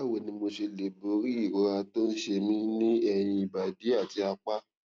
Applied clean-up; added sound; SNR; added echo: none; none; none; none.